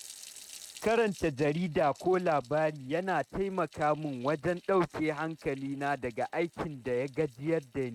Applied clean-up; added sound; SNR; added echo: neural mask model RNNoise.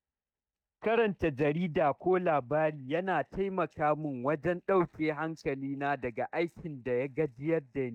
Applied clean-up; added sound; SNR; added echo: neural mask model DeepFilterNet 3.